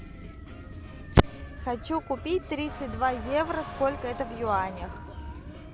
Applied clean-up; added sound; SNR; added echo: none; Motor vehicle (road) / Siren; 16 dB; none.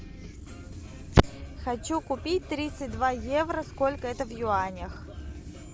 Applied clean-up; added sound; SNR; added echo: none; none; none; none.